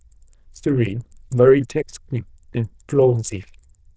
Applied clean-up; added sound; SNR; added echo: neural diffusion model UNIVERSE++.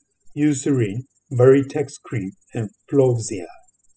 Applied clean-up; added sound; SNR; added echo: classical method spectral subtraction.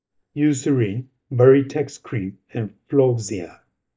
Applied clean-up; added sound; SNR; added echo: neural mask model DeepFilterNet 3.